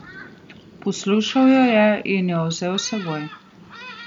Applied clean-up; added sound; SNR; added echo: none; Thunderstorm; 19 dB; none.